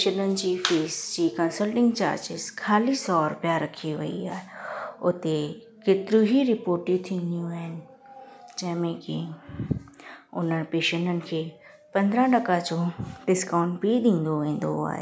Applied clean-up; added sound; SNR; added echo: none; none; none; none.